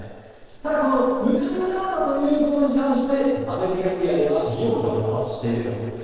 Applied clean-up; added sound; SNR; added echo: neural separator model SepFormer DNS4.